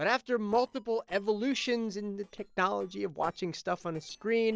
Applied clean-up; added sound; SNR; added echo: neural separator model SepFormer DNS4.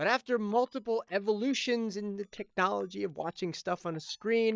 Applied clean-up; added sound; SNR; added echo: neural mask model DeepFilterNet 3.